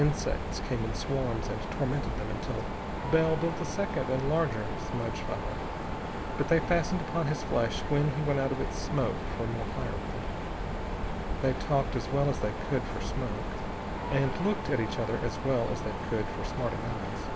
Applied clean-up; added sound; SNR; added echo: none; Mechanisms; 2 dB; none.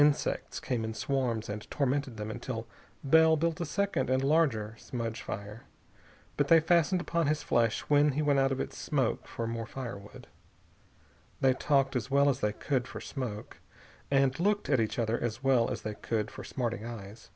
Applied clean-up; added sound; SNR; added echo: none; none; none; none.